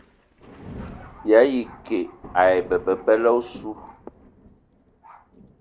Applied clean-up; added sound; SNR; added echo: none; Thunder; 19 dB; none.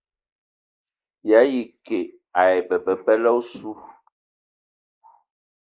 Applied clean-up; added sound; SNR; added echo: neural mask model Resemble Enhance denoiser.